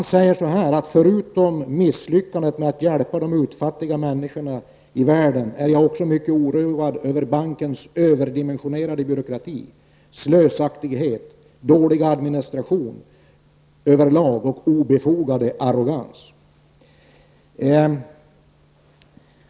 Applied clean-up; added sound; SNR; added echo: none; none; none; none.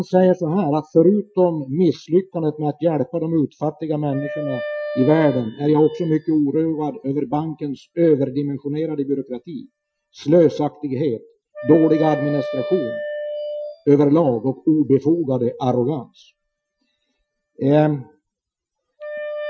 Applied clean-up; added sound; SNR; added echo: classical method Wiener filter.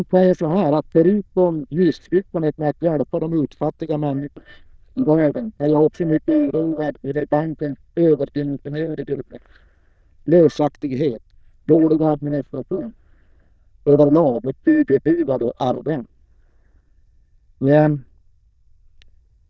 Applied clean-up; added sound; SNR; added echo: neural diffusion model UNIVERSE++.